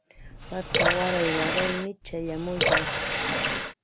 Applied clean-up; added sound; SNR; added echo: none; Water tap, faucet / Water; -4 dB; none.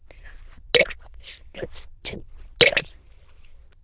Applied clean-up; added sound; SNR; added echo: neural diffusion model UNIVERSE++.